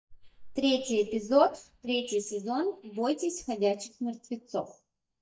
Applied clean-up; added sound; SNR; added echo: neural mask model DeepFilterNet 3.